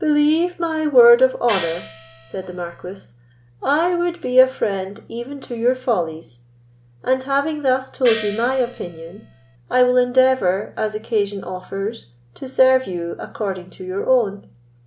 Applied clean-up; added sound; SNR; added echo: none; Gong; 13 dB; none.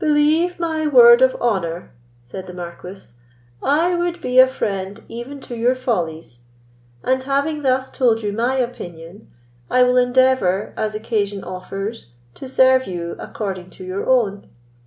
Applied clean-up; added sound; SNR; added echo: none; none; none; none.